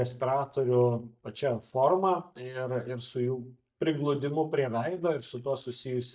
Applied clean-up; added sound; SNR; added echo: neural mask model DeepFilterNet 3.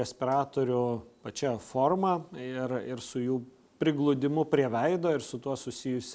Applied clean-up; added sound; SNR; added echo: none; none; none; none.